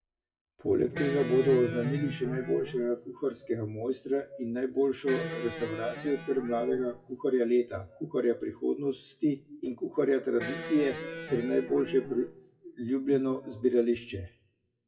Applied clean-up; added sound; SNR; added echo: classical method WPE with log-MMSE.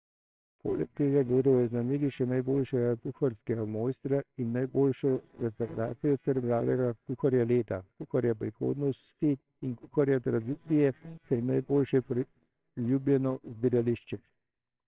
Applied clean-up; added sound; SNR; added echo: neural separator model SepFormer WHAMR!.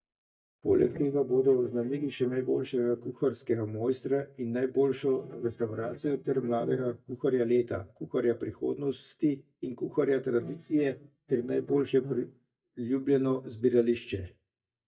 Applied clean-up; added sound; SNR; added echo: neural mask model DeepFilterNet 3.